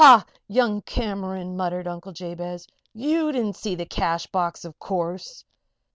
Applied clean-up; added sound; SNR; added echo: none; none; none; none.